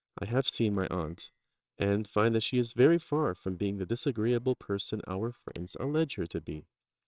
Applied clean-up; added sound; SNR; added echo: neural separator model SepFormer WHAMR!.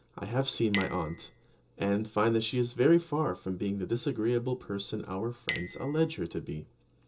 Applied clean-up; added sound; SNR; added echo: none; Chink, clink; 15 dB; reverberation time 0.2 s.